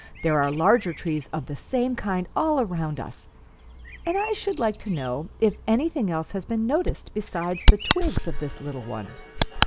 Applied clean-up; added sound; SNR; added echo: none; Bird vocalization, bird call, bird song; 2 dB; none.